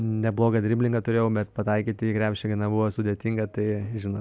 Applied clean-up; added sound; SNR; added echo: none; none; none; none.